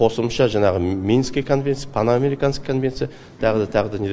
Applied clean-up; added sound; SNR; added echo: none; none; none; none.